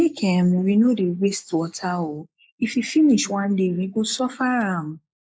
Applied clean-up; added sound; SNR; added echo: neural mask model Resemble Enhance denoiser.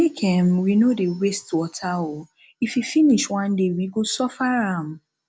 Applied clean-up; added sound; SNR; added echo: none; none; none; none.